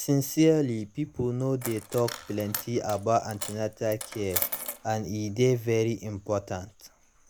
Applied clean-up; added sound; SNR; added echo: none; Coin (dropping); 12 dB; none.